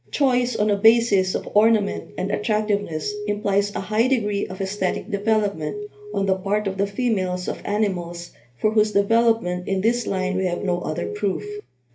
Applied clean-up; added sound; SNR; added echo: none; Alarm; 10 dB; reverberation time 0.3 s.